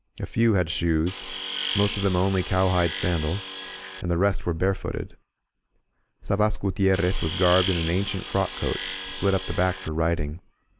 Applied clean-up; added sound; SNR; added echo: none; Tools; 5 dB; none.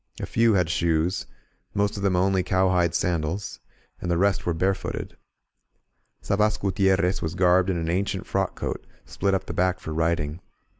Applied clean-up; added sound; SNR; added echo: none; none; none; none.